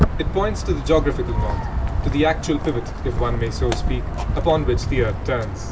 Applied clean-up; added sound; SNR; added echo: none; Wind + Walk, footsteps; -1 dB; none.